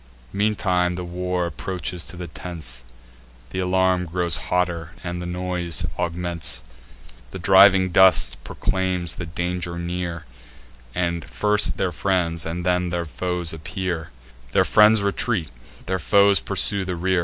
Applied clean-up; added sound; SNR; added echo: none; none; none; none.